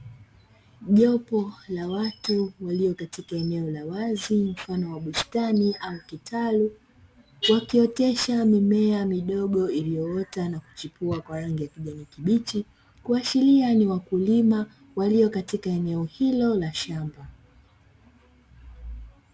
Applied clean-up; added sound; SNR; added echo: none; none; none; none.